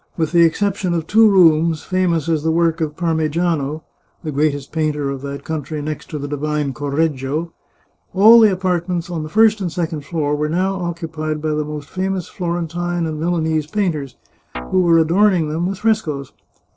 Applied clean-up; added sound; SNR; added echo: neural separator model SepFormer DNS4.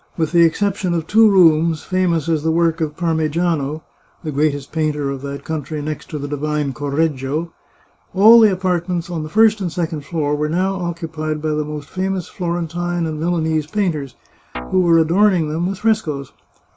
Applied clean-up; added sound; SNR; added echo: none; Guitar; 15 dB; none.